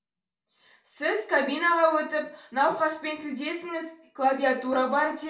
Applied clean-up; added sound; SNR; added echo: none; none; none; reverberation time 0.3 s.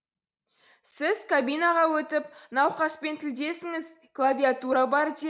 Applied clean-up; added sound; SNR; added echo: none; none; none; none.